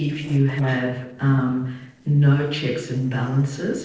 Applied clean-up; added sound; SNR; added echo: neural separator model SepFormer DNS4.